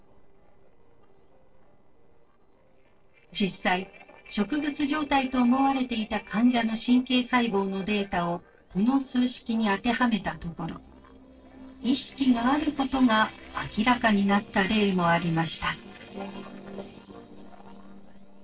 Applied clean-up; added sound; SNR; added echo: neural separator model SepFormer DNS4.